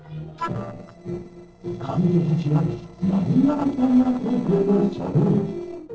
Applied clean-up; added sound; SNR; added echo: neural separator model SepFormer DNS4.